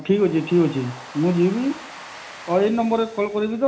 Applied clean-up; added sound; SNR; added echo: none; Domestic sounds, home sounds; 18 dB; reverberation time 0.4 s.